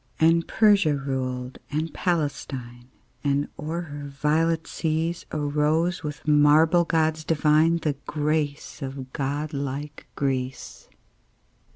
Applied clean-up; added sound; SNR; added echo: none; none; none; none.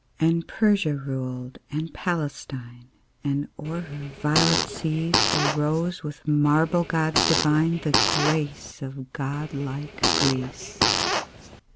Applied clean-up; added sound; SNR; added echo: none; Fart; 1 dB; none.